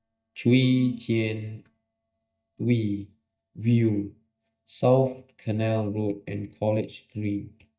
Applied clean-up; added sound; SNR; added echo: neural mask model DeepFilterNet 3.